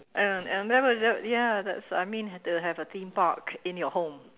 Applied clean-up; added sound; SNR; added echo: none; none; none; none.